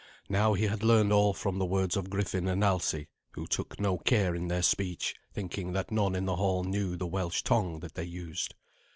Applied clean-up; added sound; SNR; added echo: none; none; none; none.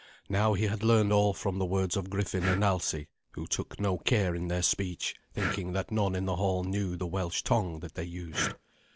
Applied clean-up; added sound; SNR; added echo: none; Breathing; 14 dB; none.